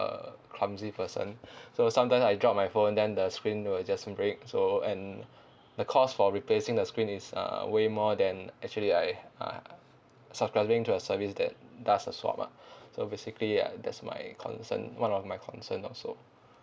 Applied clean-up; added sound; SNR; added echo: none; none; none; none.